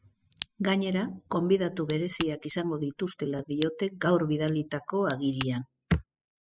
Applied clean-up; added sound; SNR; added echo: classical method spectral subtraction.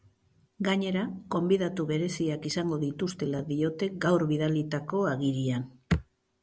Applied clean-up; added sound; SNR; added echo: none; none; none; none.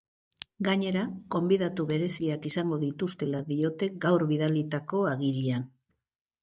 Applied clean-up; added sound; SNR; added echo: neural mask model DeepFilterNet 3.